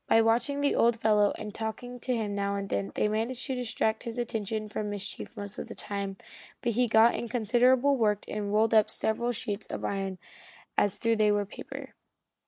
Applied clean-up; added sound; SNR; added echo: neural mask model Resemble Enhance denoiser.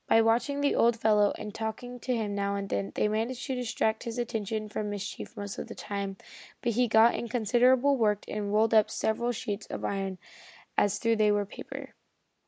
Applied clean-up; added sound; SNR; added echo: none; none; none; none.